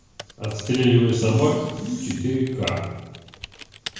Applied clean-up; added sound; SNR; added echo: none; Typing; 17 dB; reverberation time 1.0 s.